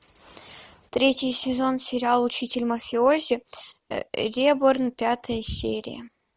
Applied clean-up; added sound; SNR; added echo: none; none; none; none.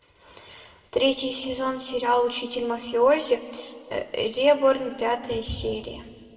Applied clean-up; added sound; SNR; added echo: none; none; none; reverberation time 1.8 s.